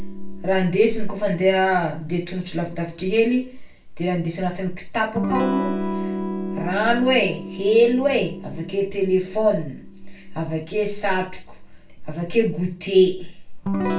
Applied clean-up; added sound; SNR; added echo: none; Electric guitar / Strum; 10 dB; reverberation time 0.3 s.